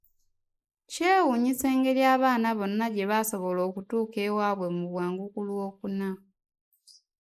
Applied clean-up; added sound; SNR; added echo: neural mask model Resemble Enhance denoiser.